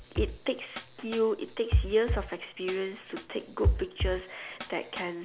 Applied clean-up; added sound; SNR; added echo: none; Drum kit; 1 dB; none.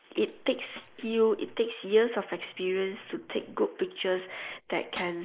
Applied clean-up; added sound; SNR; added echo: neural mask model Resemble Enhance denoiser.